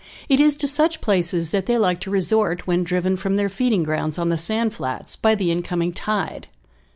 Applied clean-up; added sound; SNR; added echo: none; none; none; none.